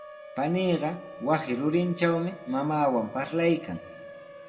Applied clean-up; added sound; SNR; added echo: none; Siren; 17 dB; reverberation time 1.3 s.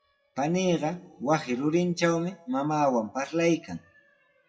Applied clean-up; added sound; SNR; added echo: classical method WPE with log-MMSE.